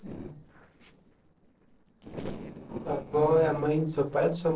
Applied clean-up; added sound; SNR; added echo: neural separator model SepFormer DNS4.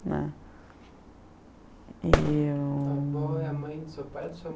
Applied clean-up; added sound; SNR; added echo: none; Fireworks; 0 dB; none.